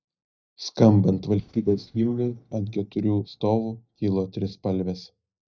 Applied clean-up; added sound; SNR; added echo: neural mask model DeepFilterNet 3.